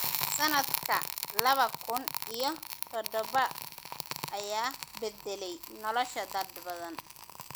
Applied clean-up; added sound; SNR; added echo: none; Crackle; 5 dB; none.